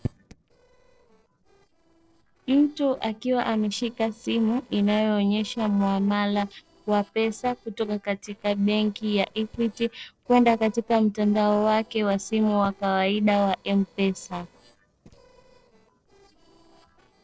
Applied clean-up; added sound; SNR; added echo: neural separator model SepFormer DNS4.